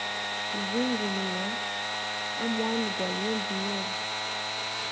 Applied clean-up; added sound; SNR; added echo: none; Sawing / Engine; -3 dB; reverberation time 0.4 s.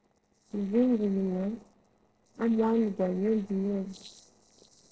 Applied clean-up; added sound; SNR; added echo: neural separator model SepFormer DNS4.